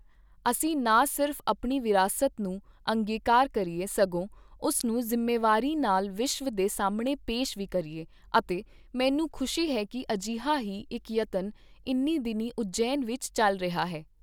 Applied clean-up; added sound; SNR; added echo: none; none; none; none.